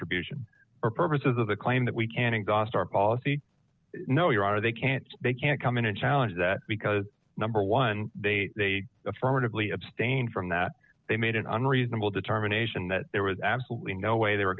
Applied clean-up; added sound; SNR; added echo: none; none; none; none.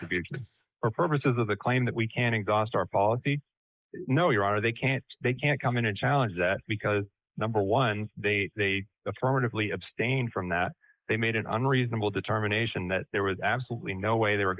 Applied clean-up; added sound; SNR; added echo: neural mask model Resemble Enhance denoiser.